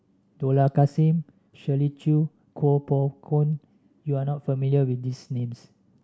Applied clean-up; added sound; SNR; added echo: none; none; none; none.